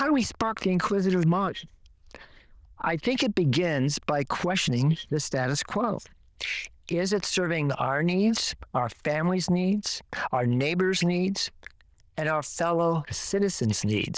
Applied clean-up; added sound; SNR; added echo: neural diffusion model UNIVERSE++.